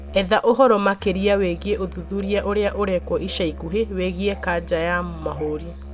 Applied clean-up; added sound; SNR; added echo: none; Musical instrument; 13 dB; none.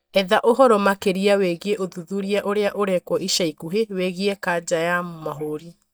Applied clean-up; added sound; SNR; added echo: neural mask model DeepFilterNet 3.